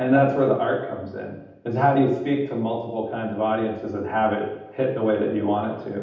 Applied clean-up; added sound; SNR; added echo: none; none; none; reverberation time 0.8 s.